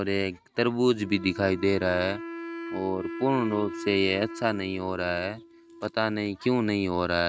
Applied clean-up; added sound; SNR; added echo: neural mask model RNNoise.